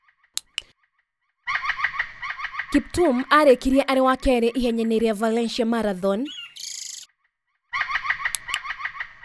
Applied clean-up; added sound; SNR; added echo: none; Bird vocalization, bird call, bird song + Bird; 9 dB; none.